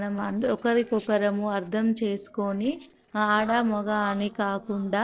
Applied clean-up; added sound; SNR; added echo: neural separator model SepFormer DNS4.